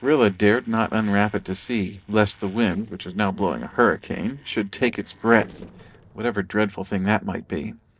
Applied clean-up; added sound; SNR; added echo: neural separator model SepFormer DNS4.